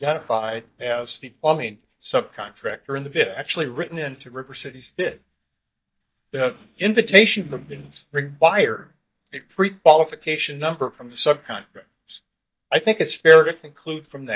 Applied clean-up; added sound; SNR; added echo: neural mask model DeepFilterNet 3.